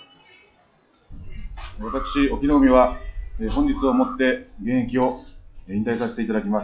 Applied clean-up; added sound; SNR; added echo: classical method log-MMSE.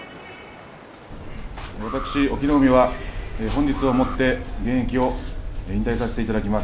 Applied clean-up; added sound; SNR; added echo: none; Alarm; 16 dB; none.